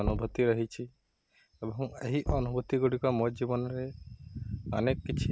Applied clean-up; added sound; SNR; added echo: none; Knock; 9 dB; none.